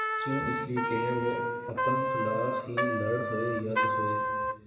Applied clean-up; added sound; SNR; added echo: none; Trumpet; -3 dB; reverberation time 2.1 s.